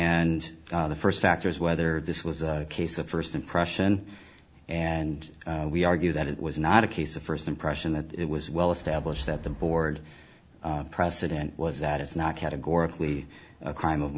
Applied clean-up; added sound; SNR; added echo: none; Wind; 11 dB; none.